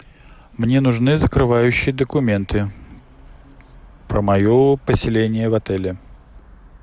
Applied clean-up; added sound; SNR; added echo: none; none; none; none.